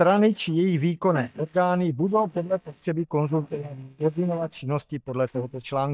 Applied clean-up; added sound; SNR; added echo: neural mask model DeepFilterNet 3.